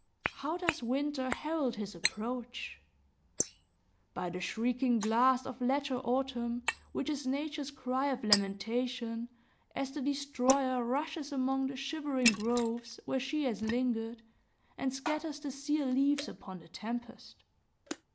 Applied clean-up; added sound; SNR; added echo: neural mask model Resemble Enhance denoiser.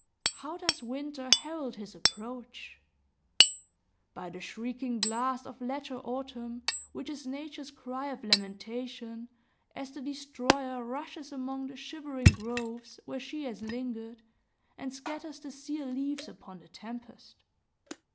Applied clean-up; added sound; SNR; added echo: none; Hammer; -3 dB; none.